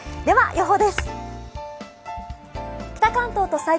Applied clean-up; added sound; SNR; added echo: none; Tap / Hammer / Glass; 17 dB; none.